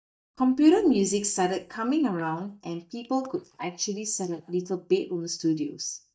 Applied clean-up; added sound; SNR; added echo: neural mask model DeepFilterNet 3.